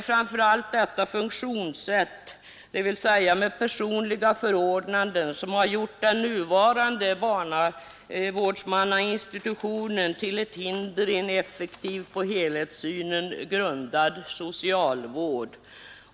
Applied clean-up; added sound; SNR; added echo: none; none; none; none.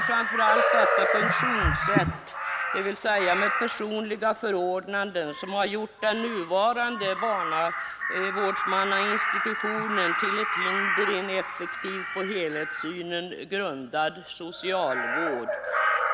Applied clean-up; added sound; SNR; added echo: none; Crow; 0 dB; none.